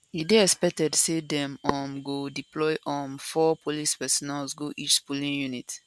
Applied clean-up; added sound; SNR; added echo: none; none; none; none.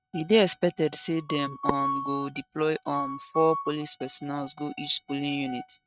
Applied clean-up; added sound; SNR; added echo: neural mask model RNNoise.